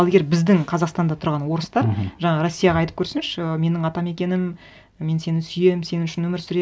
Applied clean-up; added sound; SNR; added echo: none; none; none; none.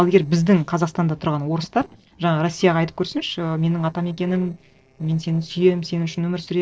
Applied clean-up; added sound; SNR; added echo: neural separator model SepFormer DNS4.